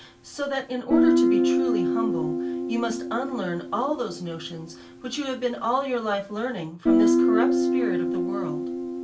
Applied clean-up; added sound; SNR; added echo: none; Guitar; -5 dB; reverberation time 0.2 s.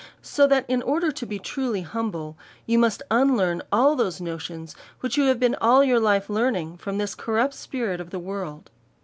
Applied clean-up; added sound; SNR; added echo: none; none; none; none.